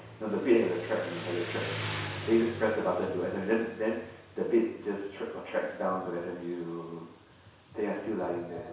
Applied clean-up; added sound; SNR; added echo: none; Motorcycle; 12 dB; reverberation time 0.7 s.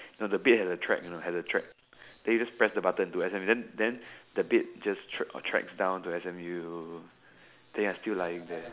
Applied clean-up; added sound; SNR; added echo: none; none; none; none.